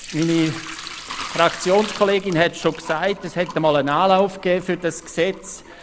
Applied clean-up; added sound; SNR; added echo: none; Sink (filling or washing) / Liquid; 14 dB; none.